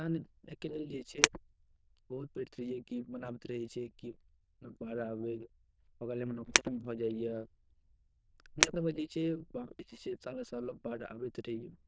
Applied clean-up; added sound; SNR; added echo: neural diffusion model UNIVERSE++.